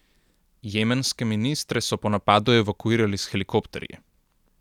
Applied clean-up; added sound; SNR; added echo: none; none; none; none.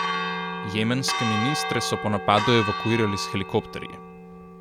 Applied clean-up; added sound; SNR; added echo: none; Church bell; 4 dB; none.